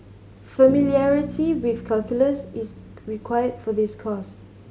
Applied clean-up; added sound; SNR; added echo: none; Bass guitar; 14 dB; none.